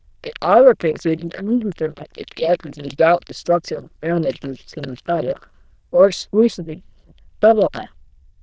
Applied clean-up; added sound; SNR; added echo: neural diffusion model UNIVERSE++.